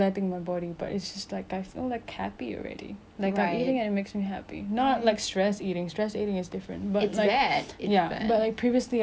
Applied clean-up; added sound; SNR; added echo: none; none; none; none.